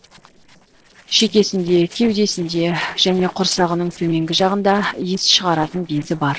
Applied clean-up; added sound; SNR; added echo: neural separator model SepFormer DNS4.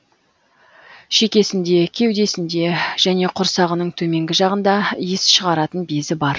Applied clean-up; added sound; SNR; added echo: none; none; none; none.